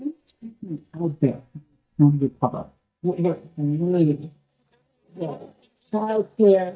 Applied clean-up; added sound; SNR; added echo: neural mask model DeepFilterNet 3.